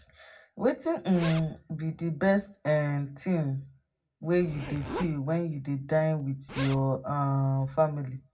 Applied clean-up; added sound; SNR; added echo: none; Zipper (clothing); 16 dB; reverberation time 0.4 s.